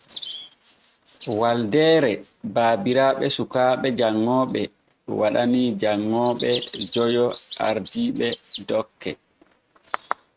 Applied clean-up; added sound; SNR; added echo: neural mask model RNNoise.